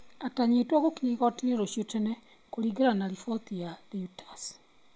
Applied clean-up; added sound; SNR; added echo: none; none; none; none.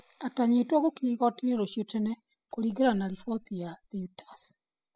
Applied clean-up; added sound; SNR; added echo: classical method spectral subtraction.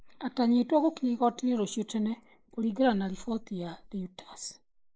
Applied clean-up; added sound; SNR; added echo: neural mask model Resemble Enhance denoiser.